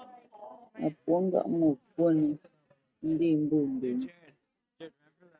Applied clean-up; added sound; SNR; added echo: neural mask model RNNoise.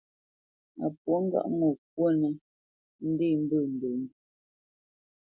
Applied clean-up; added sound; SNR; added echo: none; none; none; none.